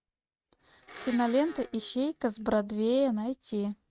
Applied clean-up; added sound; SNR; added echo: neural mask model RNNoise.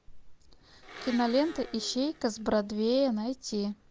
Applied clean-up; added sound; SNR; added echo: none; Domestic sounds, home sounds; 17 dB; none.